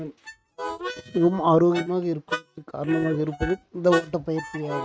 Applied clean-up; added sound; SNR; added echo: neural mask model RNNoise.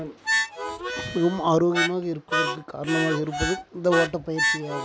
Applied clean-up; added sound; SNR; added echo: none; Harmonica; 2 dB; none.